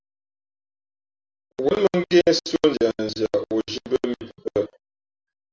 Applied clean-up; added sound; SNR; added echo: none; none; none; none.